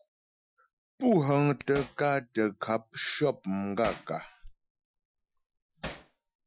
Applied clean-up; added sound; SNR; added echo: classical method Wiener filter.